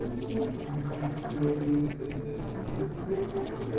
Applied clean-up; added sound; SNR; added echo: neural separator model SepFormer DNS4.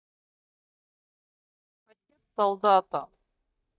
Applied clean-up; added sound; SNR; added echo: neural mask model DeepFilterNet 3.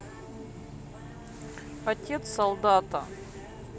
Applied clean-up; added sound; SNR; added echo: none; none; none; none.